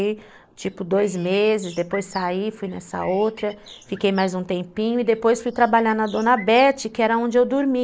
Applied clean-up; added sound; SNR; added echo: neural mask model Resemble Enhance denoiser.